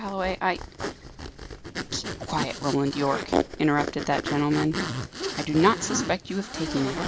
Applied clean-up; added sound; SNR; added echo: none; Zipper (clothing); 5 dB; none.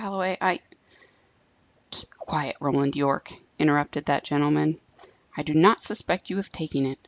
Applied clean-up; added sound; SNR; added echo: none; none; none; none.